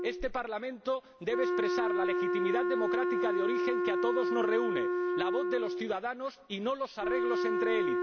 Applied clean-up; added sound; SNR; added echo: none; Wind instrument, woodwind instrument; -4 dB; none.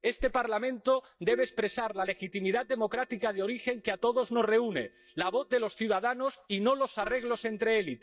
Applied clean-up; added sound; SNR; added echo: neural mask model DeepFilterNet 3.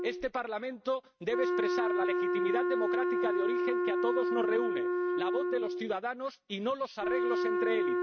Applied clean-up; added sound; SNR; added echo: neural mask model RNNoise.